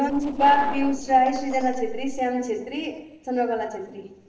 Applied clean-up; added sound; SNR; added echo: neural separator model SepFormer DNS4.